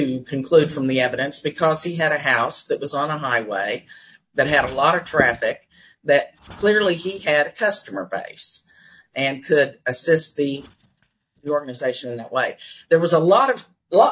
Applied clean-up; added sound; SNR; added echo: neural mask model DeepFilterNet 3.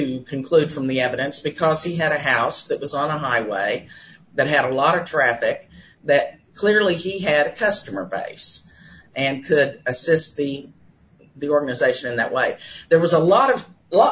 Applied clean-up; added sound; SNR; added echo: none; none; none; none.